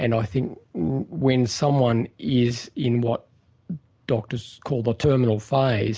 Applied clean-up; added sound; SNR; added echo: none; none; none; none.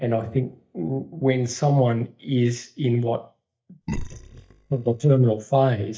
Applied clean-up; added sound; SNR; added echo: neural mask model DeepFilterNet 3.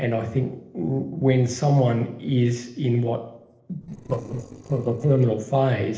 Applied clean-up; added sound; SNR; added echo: neural separator model SepFormer DNS4.